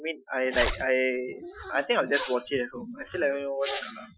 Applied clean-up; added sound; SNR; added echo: classical method Wiener filter.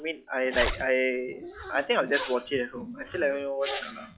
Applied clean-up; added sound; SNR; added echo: classical method log-MMSE.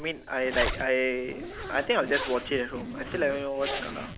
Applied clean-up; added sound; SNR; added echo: none; Zipper (clothing); 8 dB; none.